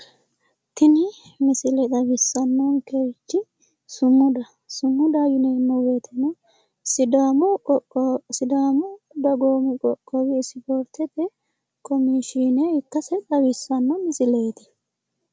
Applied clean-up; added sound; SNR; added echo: none; none; none; none.